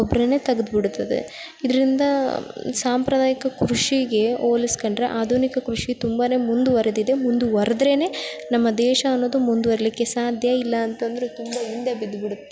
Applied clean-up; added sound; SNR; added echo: none; Telephone; 18 dB; none.